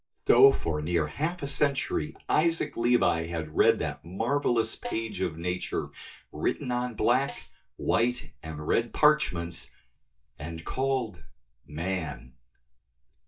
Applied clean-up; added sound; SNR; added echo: neural mask model DeepFilterNet 3.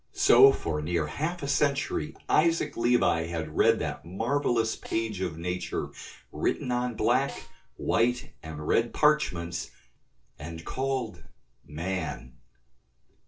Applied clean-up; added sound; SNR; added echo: neural separator model SepFormer DNS4.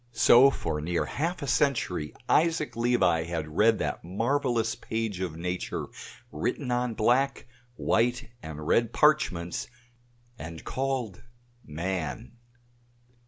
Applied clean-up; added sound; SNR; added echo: none; none; none; none.